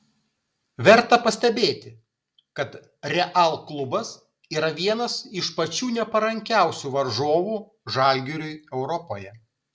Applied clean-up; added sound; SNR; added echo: none; none; none; none.